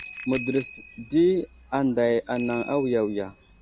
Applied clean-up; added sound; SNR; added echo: none; Bicycle bell; 11 dB; none.